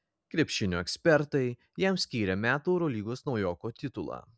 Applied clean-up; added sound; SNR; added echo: none; none; none; none.